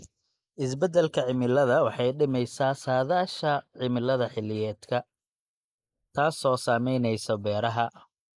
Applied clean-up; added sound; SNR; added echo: neural mask model Resemble Enhance denoiser.